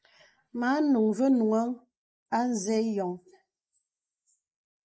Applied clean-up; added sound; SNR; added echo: neural mask model Resemble Enhance denoiser.